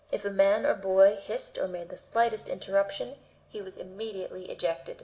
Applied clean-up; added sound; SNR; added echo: none; none; none; reverberation time 0.6 s.